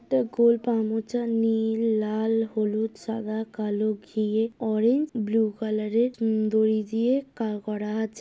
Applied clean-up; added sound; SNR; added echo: none; none; none; none.